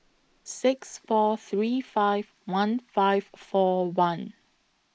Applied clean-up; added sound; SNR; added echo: neural mask model Resemble Enhance denoiser.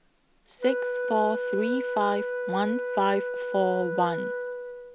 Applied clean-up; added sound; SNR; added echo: none; Wind instrument, woodwind instrument; 3 dB; none.